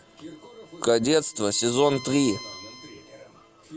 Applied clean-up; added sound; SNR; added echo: none; Bowed string instrument; 18 dB; none.